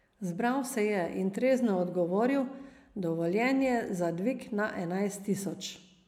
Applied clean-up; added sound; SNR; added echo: none; none; none; none.